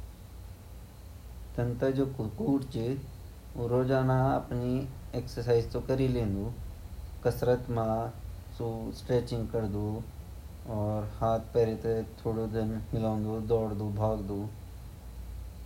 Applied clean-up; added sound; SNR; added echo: none; none; none; none.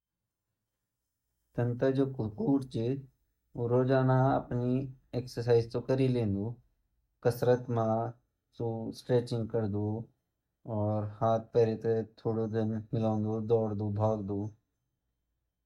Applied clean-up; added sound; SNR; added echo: neural mask model DeepFilterNet 3.